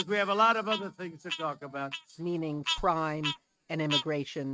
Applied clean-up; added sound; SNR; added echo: neural mask model RNNoise.